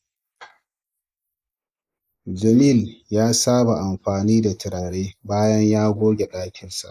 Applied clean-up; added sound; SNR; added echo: neural mask model Resemble Enhance denoiser.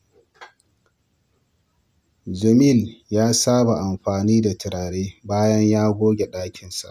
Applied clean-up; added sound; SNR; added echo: none; none; none; none.